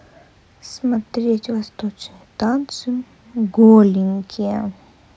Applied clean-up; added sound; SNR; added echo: none; none; none; none.